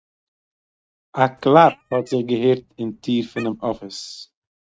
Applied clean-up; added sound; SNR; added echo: neural mask model RNNoise.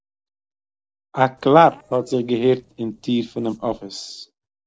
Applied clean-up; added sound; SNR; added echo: neural separator model SepFormer DNS4.